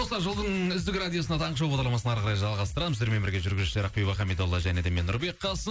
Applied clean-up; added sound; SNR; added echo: none; none; none; none.